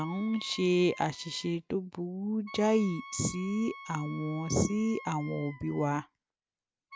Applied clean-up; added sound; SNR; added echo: none; Wind instrument, woodwind instrument; 17 dB; none.